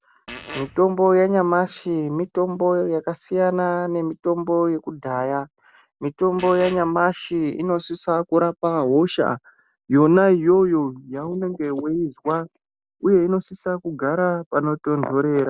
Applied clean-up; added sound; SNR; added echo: none; Fart; 15 dB; none.